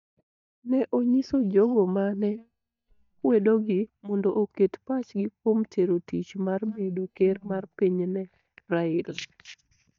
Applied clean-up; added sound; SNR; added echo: neural mask model DeepFilterNet 3.